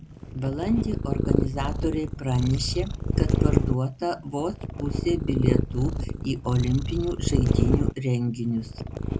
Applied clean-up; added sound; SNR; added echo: none; Purr; -1 dB; none.